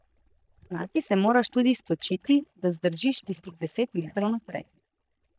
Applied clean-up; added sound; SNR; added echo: neural mask model DeepFilterNet 3.